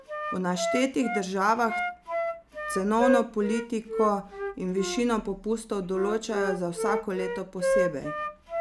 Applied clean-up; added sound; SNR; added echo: none; Wind instrument, woodwind instrument; 3 dB; none.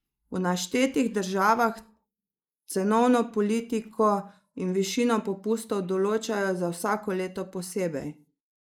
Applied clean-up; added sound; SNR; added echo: neural mask model Resemble Enhance denoiser.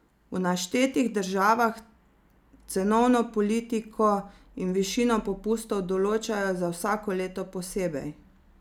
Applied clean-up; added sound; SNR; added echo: none; none; none; none.